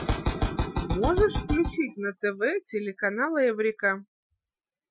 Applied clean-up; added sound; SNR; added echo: classical method Wiener filter.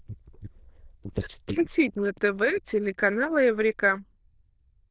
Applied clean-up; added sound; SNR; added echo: neural diffusion model UNIVERSE++.